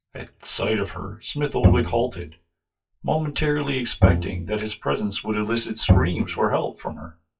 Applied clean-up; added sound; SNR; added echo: classical method WPE with log-MMSE.